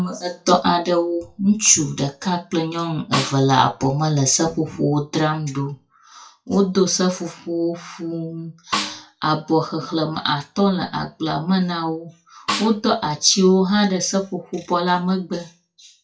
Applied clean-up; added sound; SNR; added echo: classical method WPE with log-MMSE.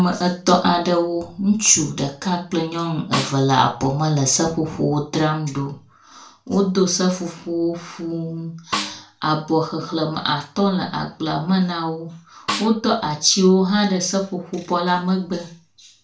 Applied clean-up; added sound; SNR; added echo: none; Snare drum; 7 dB; reverberation time 0.3 s.